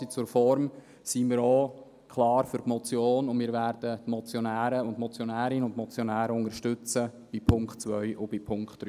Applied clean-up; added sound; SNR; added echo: none; none; none; none.